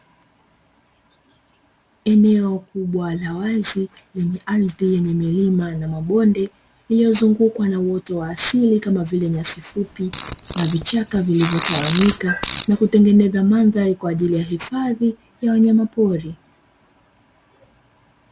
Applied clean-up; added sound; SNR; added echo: none; Fart; 6 dB; none.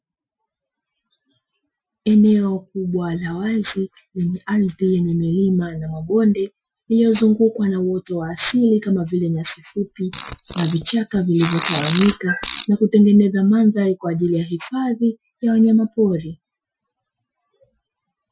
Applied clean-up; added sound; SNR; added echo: classical method Wiener filter.